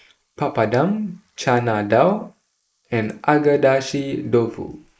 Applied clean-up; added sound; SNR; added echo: neural mask model Resemble Enhance denoiser.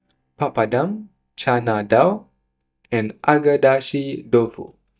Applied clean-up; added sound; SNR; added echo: neural mask model DeepFilterNet 3.